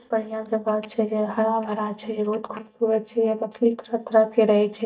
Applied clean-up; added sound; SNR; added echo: neural mask model DeepFilterNet 3.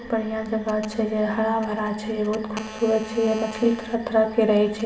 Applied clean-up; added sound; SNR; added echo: none; Telephone; 18 dB; reverberation time 2.5 s.